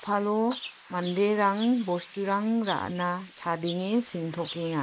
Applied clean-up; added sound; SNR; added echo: neural mask model Resemble Enhance denoiser.